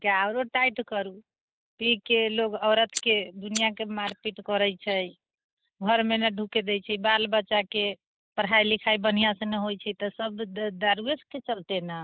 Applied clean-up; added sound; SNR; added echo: neural mask model DeepFilterNet 3.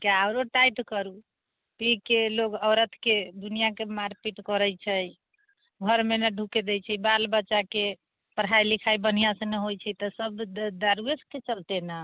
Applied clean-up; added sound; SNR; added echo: none; none; none; none.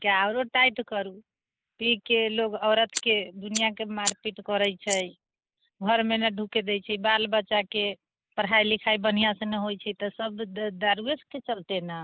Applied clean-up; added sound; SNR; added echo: neural mask model Resemble Enhance denoiser.